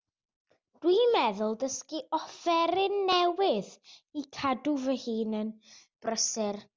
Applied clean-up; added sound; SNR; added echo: none; none; none; none.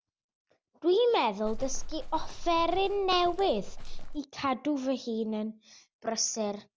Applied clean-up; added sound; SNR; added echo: none; Livestock, farm animals, working animals; 4 dB; none.